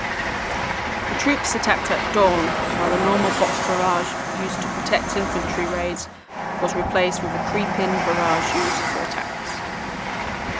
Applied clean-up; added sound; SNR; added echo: none; Train; -1 dB; none.